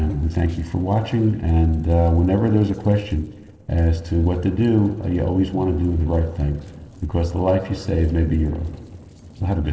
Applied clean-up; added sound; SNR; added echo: neural separator model SepFormer DNS4.